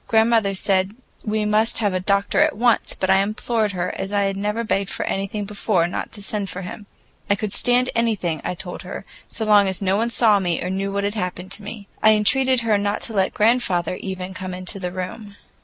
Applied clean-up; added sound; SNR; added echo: none; none; none; none.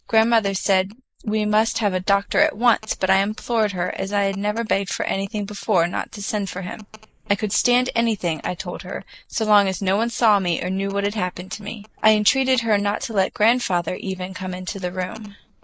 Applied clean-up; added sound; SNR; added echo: neural mask model Resemble Enhance denoiser.